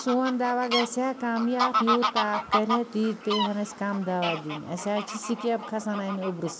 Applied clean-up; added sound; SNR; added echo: none; Fowl; 4 dB; none.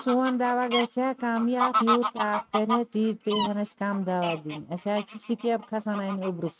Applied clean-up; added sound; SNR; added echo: neural mask model RNNoise.